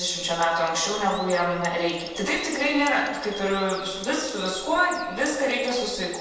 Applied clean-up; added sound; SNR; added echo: none; Bird; 16 dB; reverberation time 1.1 s.